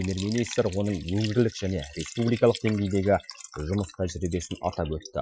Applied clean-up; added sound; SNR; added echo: classical method Wiener filter.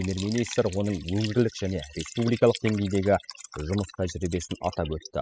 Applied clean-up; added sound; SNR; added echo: classical method spectral subtraction.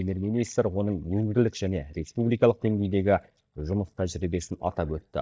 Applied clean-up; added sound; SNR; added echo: neural mask model DeepFilterNet 3.